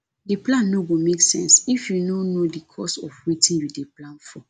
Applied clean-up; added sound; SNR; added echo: none; none; none; none.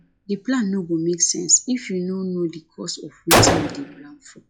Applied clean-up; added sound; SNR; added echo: classical method log-MMSE.